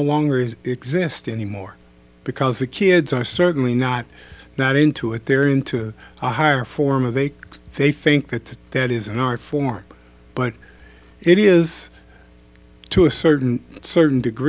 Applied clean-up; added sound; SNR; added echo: none; none; none; none.